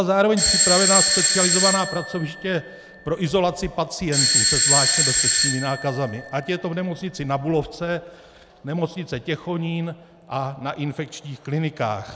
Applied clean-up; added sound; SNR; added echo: none; Bell / Doorbell; -4 dB; none.